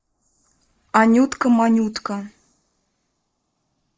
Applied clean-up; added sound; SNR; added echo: neural mask model Resemble Enhance denoiser.